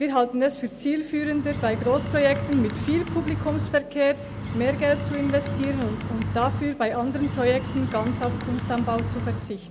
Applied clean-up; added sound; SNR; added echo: none; Bird; 5 dB; none.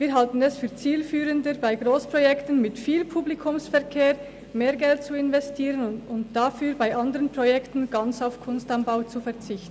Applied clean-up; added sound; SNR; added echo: none; none; none; none.